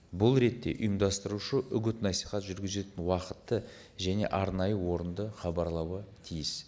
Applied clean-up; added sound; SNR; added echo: none; none; none; none.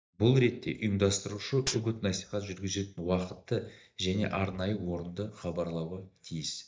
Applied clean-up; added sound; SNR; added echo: neural mask model DeepFilterNet 3.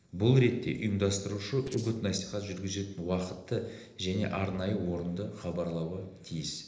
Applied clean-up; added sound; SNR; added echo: neural separator model SepFormer DNS4.